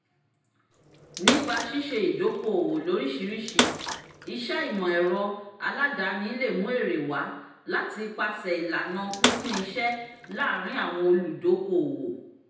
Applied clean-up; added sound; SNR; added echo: none; Bathtub (filling or washing) / Water / Splash, splatter; 3 dB; reverberation time 0.9 s.